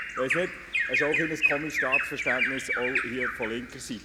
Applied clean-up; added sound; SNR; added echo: none; Bird vocalization, bird call, bird song; -3 dB; none.